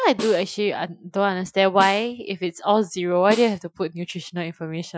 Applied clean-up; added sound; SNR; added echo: classical method Wiener filter.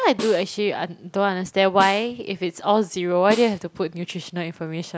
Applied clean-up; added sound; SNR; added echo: none; Snare drum; 16 dB; none.